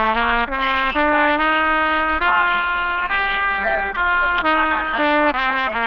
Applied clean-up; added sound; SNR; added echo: neural diffusion model UNIVERSE++.